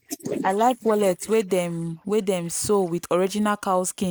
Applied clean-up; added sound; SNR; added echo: neural mask model Resemble Enhance denoiser.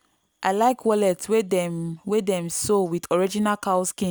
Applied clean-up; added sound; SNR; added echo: none; none; none; none.